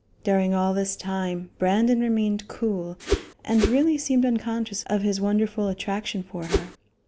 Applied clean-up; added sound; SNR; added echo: none; Whoosh, swoosh, swish; 2 dB; none.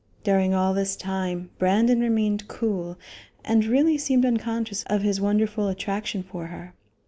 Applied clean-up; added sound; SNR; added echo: none; none; none; none.